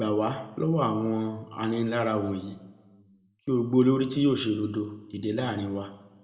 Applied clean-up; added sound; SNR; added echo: none; none; none; reverberation time 0.8 s.